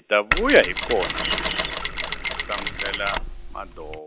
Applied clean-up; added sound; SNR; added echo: none; Mechanisms; 3 dB; none.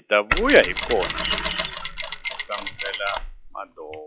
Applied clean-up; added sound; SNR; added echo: classical method log-MMSE.